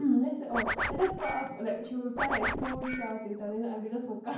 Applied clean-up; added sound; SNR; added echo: none; Scratching (performance technique); 3 dB; reverberation time 0.9 s.